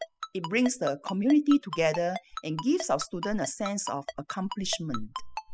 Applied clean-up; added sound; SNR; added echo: classical method spectral subtraction.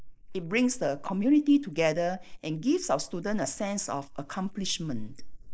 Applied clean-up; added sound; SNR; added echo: neural mask model Resemble Enhance denoiser.